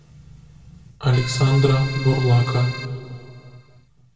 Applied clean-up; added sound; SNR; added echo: none; Keyboard (musical); 13 dB; reverberation time 2.3 s.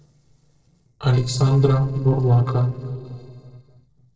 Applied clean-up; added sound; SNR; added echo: neural separator model SepFormer DNS4.